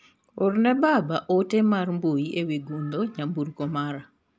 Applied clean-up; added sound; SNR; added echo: none; none; none; none.